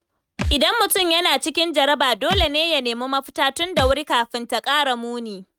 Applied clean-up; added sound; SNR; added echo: neural mask model RNNoise.